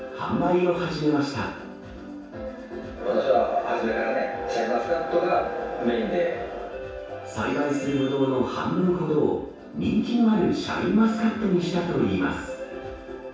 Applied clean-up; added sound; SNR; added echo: none; Wind instrument, woodwind instrument; 13 dB; reverberation time 0.7 s.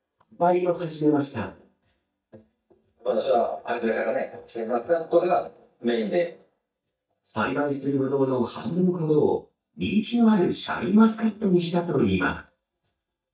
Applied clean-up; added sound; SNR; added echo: neural mask model DeepFilterNet 3.